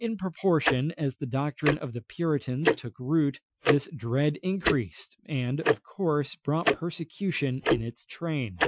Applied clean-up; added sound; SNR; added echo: classical method Wiener filter.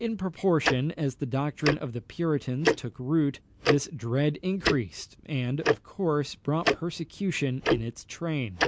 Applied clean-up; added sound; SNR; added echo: none; Tick-tock; 3 dB; none.